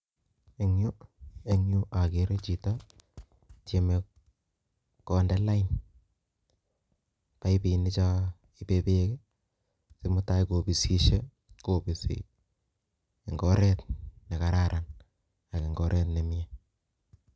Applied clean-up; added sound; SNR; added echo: none; none; none; none.